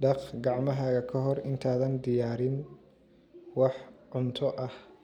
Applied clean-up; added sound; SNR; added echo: none; none; none; none.